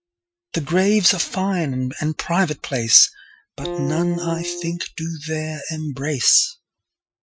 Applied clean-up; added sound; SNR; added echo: classical method Wiener filter.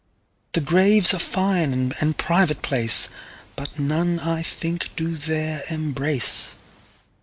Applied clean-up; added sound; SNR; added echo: none; none; none; none.